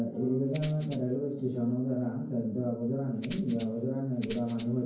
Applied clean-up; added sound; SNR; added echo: none; Rattle (instrument); 6 dB; reverberation time 0.9 s.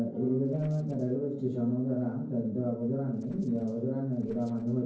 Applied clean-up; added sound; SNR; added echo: neural separator model SepFormer DNS4.